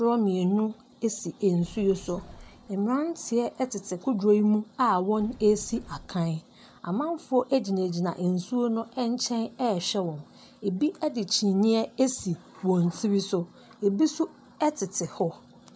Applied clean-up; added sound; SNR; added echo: none; Sliding door; 20 dB; none.